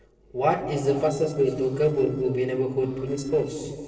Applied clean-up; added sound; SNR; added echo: neural separator model SepFormer DNS4.